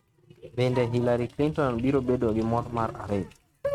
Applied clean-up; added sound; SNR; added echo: neural mask model RNNoise.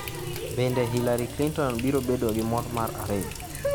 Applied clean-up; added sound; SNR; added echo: none; Water tap, faucet; 6 dB; none.